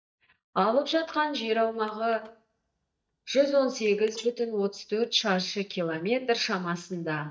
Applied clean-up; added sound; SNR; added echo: neural mask model DeepFilterNet 3.